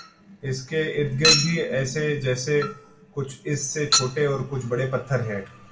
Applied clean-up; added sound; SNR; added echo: none; Chink, clink; 3 dB; reverberation time 0.4 s.